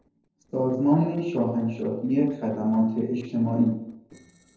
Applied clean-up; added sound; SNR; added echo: neural separator model SepFormer DNS4.